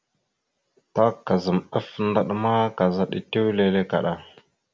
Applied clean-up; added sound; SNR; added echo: none; none; none; none.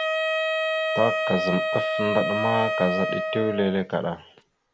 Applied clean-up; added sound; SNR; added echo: none; Wind instrument, woodwind instrument; 0 dB; none.